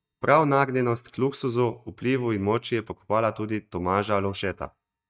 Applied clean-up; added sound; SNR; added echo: neural mask model DeepFilterNet 3.